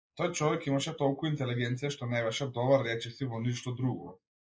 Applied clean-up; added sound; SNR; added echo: neural mask model Resemble Enhance denoiser.